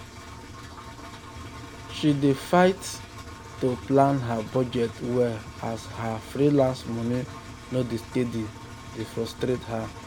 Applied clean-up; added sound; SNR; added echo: none; Engine; 14 dB; none.